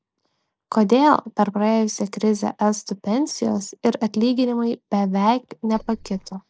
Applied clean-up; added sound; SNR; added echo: neural mask model Resemble Enhance denoiser.